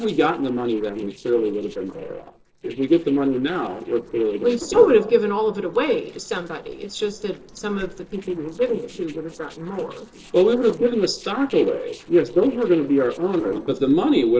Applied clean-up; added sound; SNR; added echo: neural separator model SepFormer DNS4.